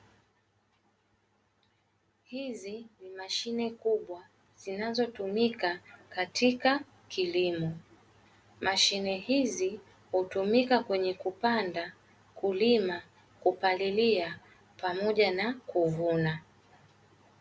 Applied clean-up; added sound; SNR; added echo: none; none; none; none.